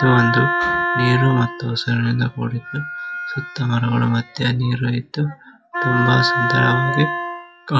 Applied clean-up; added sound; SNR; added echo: classical method log-MMSE.